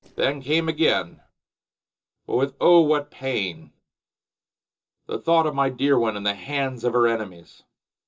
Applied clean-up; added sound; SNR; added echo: neural separator model SepFormer DNS4.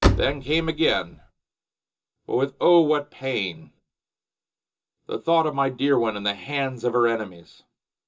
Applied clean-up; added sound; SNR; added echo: none; Slam; 0 dB; reverberation time 0.2 s.